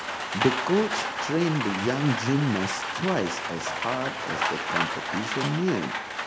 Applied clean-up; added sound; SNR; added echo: none; Rain; 2 dB; none.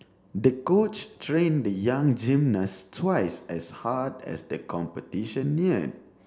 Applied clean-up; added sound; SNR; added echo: none; none; none; none.